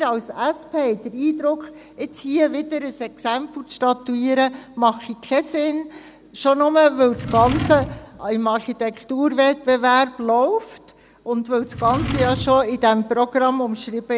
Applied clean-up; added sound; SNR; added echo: none; Drawer open or close; 8 dB; none.